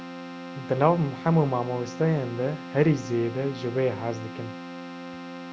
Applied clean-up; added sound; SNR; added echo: none; Keyboard (musical); 11 dB; none.